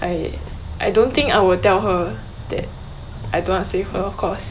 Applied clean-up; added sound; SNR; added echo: none; Car; 15 dB; none.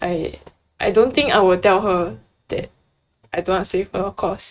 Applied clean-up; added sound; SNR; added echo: neural mask model RNNoise.